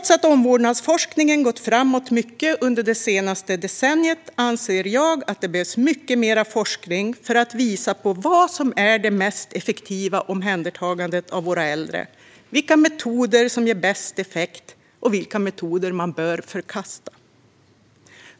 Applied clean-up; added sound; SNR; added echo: none; none; none; none.